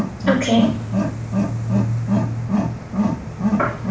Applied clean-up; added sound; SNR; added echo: none; Wild animals; -5 dB; reverberation time 0.4 s.